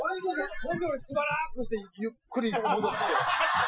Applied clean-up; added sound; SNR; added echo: classical method Wiener filter.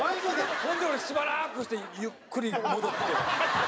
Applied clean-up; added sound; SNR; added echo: none; none; none; none.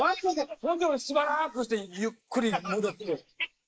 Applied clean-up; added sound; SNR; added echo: neural mask model Resemble Enhance denoiser.